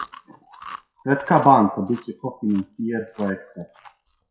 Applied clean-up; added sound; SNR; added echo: classical method WPE with log-MMSE.